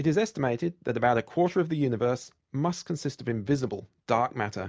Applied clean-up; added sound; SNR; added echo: none; none; none; none.